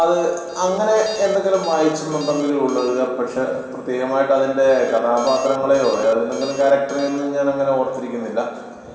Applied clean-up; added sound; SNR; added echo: none; Alarm; 16 dB; reverberation time 2.1 s.